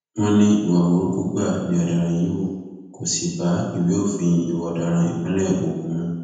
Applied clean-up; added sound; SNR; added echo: none; none; none; reverberation time 1.0 s.